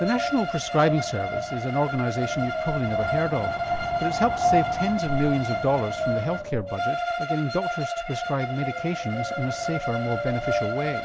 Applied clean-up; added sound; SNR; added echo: none; Wind + Bowed string instrument; 0 dB; none.